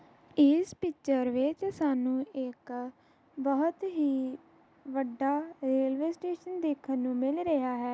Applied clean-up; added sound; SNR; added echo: none; none; none; none.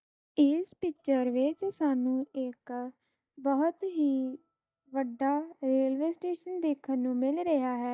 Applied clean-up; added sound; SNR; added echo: neural mask model DeepFilterNet 3.